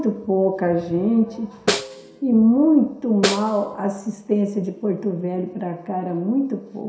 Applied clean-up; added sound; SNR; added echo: none; Snare drum; 7 dB; reverberation time 0.7 s.